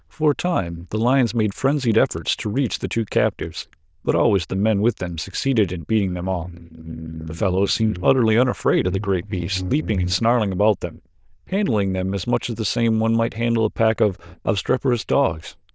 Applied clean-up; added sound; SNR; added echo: neural diffusion model UNIVERSE++.